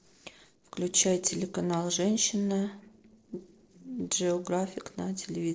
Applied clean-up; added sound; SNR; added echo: neural separator model SepFormer DNS4.